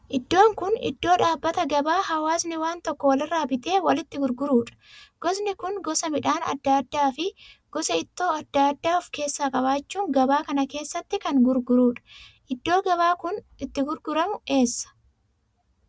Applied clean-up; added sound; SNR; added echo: none; none; none; none.